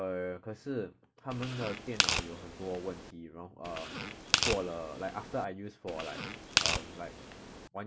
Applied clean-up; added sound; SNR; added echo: none; Tearing; -4 dB; none.